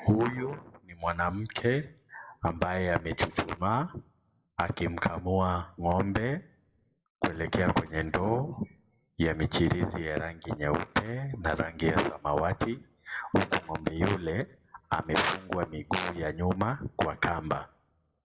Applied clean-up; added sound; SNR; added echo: none; none; none; reverberation time 0.4 s.